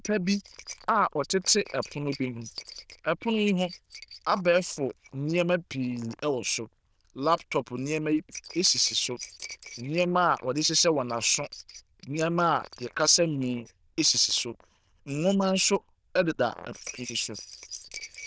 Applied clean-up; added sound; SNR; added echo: neural diffusion model UNIVERSE++.